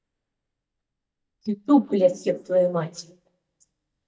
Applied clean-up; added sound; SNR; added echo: neural mask model DeepFilterNet 3.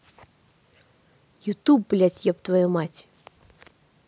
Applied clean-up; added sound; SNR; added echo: none; none; none; none.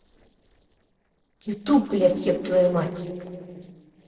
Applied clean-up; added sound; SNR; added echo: neural separator model SepFormer DNS4.